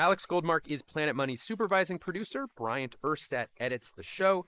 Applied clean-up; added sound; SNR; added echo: neural mask model Resemble Enhance denoiser.